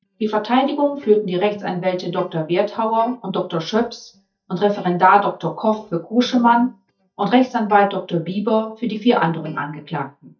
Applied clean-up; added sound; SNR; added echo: neural mask model DeepFilterNet 3.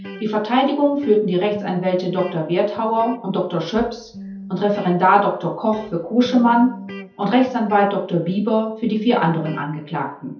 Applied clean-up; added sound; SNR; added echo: none; Electric guitar; 17 dB; reverberation time 0.5 s.